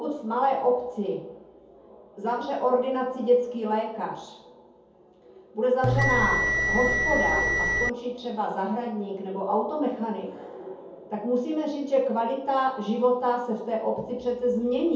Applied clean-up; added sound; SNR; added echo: none; Bell; -3 dB; reverberation time 0.7 s.